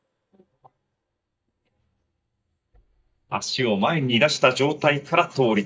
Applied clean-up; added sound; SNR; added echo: neural mask model DeepFilterNet 3.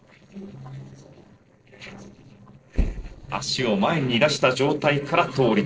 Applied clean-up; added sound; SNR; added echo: neural separator model SepFormer DNS4.